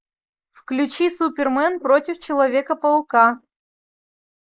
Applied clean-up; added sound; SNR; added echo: neural mask model Resemble Enhance denoiser.